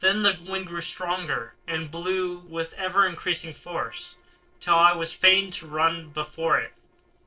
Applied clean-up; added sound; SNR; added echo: neural separator model SepFormer DNS4.